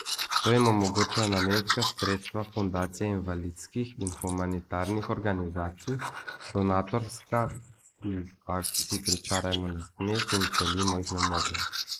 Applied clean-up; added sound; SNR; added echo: neural mask model Resemble Enhance denoiser.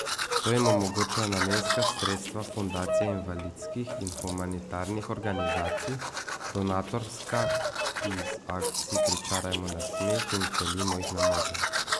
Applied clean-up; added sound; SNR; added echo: none; Domestic sounds, home sounds + Bird vocalization, bird call, bird song; -2 dB; none.